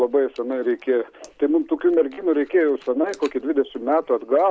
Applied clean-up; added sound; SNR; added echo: none; none; none; none.